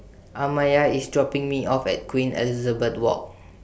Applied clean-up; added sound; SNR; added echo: none; none; none; none.